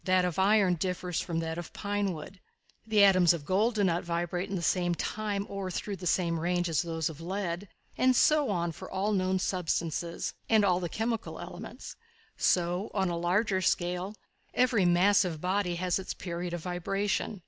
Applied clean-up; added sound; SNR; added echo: none; none; none; none.